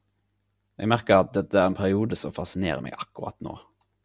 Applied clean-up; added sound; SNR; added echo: none; none; none; none.